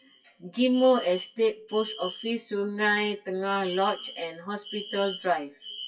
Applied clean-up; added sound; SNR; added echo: classical method WPE with log-MMSE.